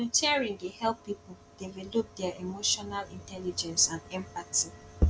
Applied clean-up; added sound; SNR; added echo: none; none; none; none.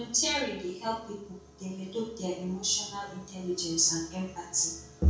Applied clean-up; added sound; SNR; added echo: none; none; none; reverberation time 0.5 s.